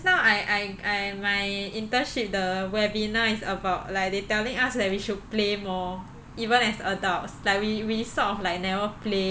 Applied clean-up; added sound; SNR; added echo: none; none; none; none.